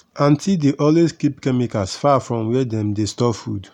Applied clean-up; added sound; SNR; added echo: none; none; none; none.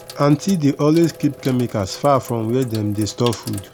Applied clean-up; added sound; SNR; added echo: none; Sink (filling or washing); 18 dB; none.